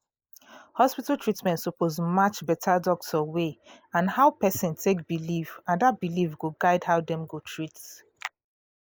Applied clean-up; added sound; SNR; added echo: neural mask model Resemble Enhance denoiser.